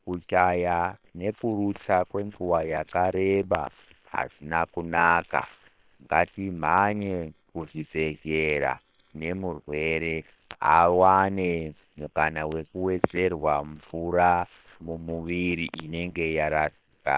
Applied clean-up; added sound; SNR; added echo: neural separator model SepFormer WHAM!.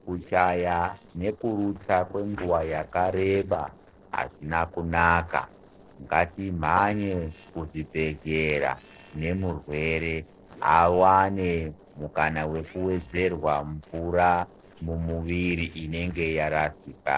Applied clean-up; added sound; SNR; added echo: neural separator model SepFormer DNS4.